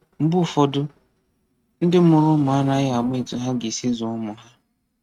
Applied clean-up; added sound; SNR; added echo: neural mask model RNNoise.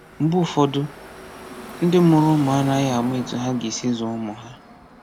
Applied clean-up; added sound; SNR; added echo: none; Car passing by / Traffic noise, roadway noise; 15 dB; none.